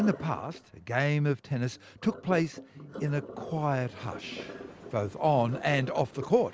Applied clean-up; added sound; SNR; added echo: none; Sink (filling or washing); 15 dB; none.